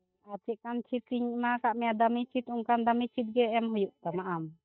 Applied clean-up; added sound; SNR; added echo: neural mask model DeepFilterNet 3.